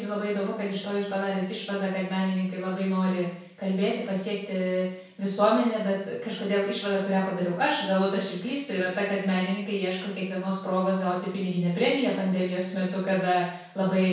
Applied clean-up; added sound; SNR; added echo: none; none; none; reverberation time 0.7 s.